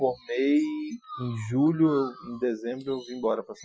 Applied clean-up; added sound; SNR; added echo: classical method Wiener filter.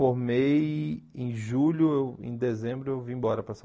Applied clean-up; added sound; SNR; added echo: none; none; none; none.